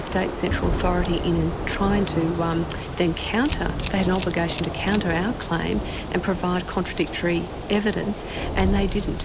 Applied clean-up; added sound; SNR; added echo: none; Thunder / Rain + Camera; 3 dB; none.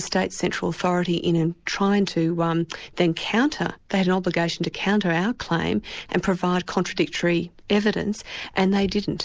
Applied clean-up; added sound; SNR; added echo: none; none; none; none.